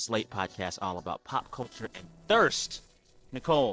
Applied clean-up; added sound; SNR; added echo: neural separator model SepFormer DNS4.